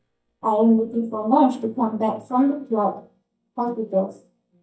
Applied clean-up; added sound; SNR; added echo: neural mask model DeepFilterNet 3.